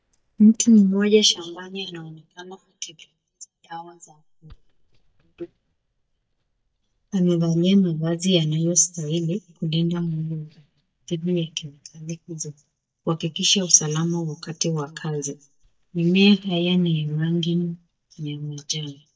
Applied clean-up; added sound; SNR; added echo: neural mask model DeepFilterNet 3.